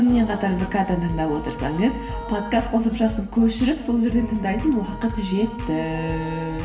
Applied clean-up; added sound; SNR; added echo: none; Wind instrument, woodwind instrument; 16 dB; reverberation time 1.6 s.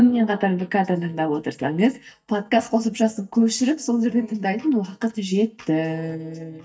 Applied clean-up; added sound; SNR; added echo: neural mask model DeepFilterNet 3.